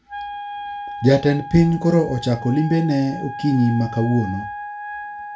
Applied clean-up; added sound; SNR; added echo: none; Wind instrument, woodwind instrument; 12 dB; reverberation time 0.2 s.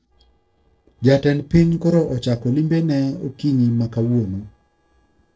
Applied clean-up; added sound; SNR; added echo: neural separator model SepFormer DNS4.